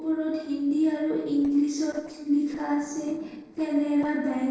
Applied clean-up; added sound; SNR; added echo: neural separator model SepFormer DNS4.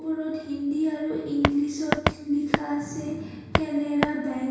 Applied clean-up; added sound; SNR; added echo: none; Walk, footsteps; -1 dB; reverberation time 1.0 s.